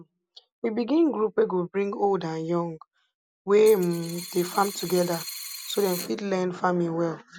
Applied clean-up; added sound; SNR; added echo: none; Coin (dropping); 12 dB; none.